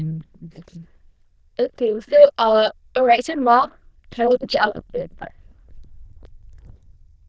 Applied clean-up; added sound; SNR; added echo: neural diffusion model UNIVERSE++.